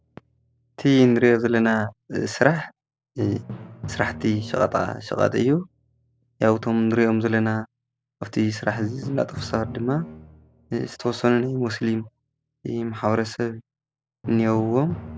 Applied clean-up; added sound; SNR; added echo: none; Drum; 17 dB; none.